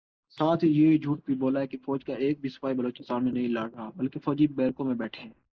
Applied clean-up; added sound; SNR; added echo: neural mask model Resemble Enhance denoiser.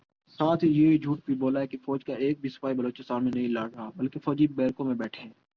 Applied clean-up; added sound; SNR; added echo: none; none; none; none.